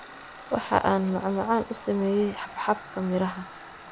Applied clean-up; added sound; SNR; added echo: none; Tools; 16 dB; none.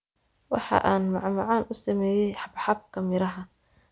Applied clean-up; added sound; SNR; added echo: none; none; none; none.